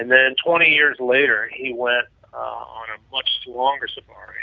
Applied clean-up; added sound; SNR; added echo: none; none; none; none.